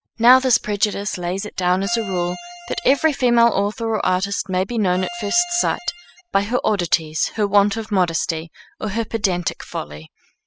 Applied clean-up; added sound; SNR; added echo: classical method spectral subtraction.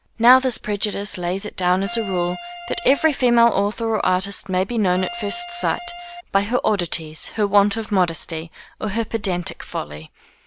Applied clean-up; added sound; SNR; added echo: none; Bowed string instrument; 12 dB; none.